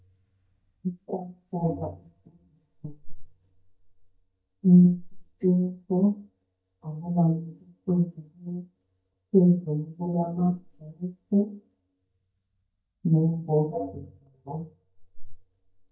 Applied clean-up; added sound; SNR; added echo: neural mask model DeepFilterNet 3.